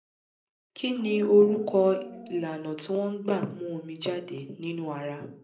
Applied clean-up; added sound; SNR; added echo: none; Dog; 17 dB; reverberation time 0.5 s.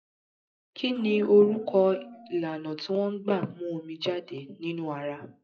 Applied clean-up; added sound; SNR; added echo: classical method WPE with log-MMSE.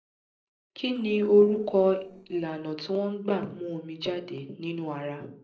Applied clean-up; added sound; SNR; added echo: neural separator model SepFormer DNS4.